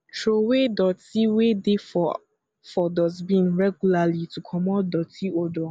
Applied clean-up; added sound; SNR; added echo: none; none; none; none.